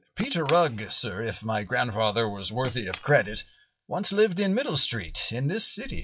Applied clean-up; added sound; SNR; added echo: classical method WPE with log-MMSE.